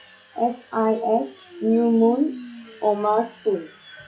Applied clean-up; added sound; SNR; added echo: classical method log-MMSE.